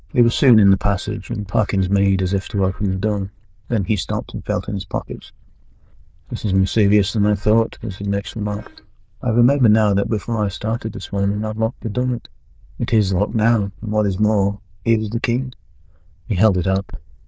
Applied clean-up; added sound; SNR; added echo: neural diffusion model UNIVERSE++.